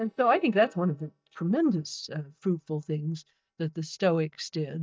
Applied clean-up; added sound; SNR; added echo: neural mask model DeepFilterNet 3.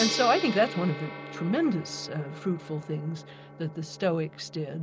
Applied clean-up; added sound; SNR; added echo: none; Gong; 9 dB; none.